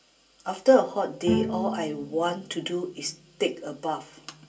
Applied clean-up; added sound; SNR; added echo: none; Bowed string instrument; 6 dB; reverberation time 0.2 s.